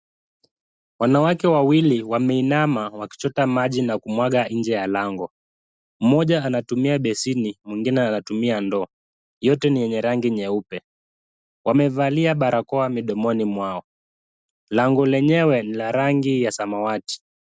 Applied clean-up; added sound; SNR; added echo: none; none; none; none.